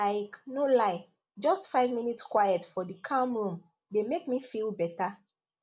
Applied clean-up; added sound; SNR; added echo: none; none; none; none.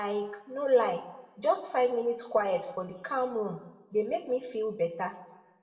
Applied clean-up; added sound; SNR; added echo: none; none; none; reverberation time 0.8 s.